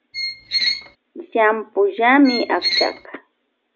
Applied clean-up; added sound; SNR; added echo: none; Squeak; 3 dB; none.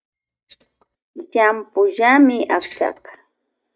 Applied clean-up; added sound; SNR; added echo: neural mask model DeepFilterNet 3.